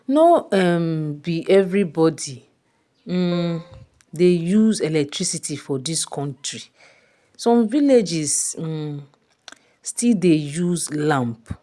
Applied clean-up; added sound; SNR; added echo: none; Keyboard (musical); 15 dB; none.